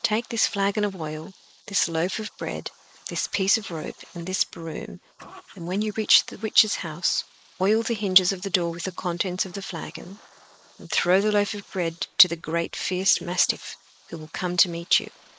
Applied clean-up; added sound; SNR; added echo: neural mask model Resemble Enhance denoiser.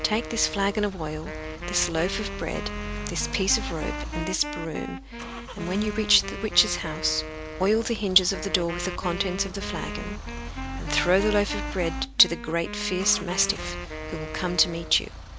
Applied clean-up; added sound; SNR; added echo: none; Wind instrument, woodwind instrument + Idling / Engine starting / Accelerating, revving, vroom / Car; 7 dB; none.